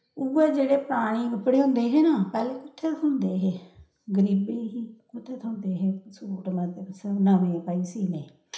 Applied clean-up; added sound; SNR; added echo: none; none; none; reverberation time 0.5 s.